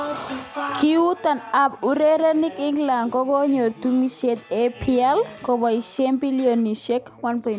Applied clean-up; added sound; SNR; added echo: none; none; none; none.